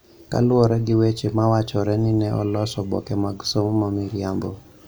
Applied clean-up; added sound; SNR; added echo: none; none; none; none.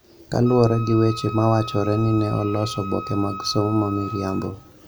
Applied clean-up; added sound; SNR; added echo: none; Wind instrument, woodwind instrument; 13 dB; none.